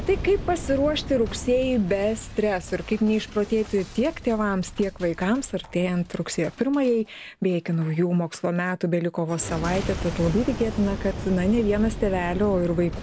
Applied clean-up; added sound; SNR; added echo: none; Boom; 11 dB; none.